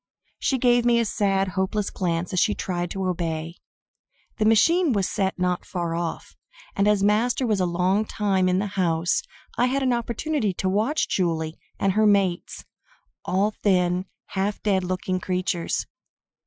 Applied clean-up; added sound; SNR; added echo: classical method Wiener filter.